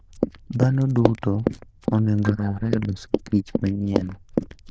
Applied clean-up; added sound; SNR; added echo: neural diffusion model UNIVERSE++.